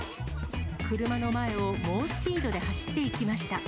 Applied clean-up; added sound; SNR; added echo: none; none; none; none.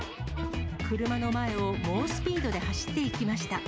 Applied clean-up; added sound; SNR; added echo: none; Bowed string instrument; 14 dB; none.